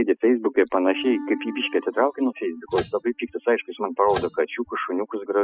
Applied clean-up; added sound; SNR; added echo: classical method spectral subtraction.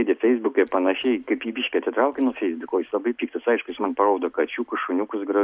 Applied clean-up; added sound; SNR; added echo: none; none; none; none.